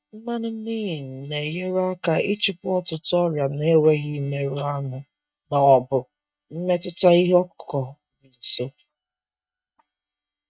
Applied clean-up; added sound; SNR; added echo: neural mask model DeepFilterNet 3.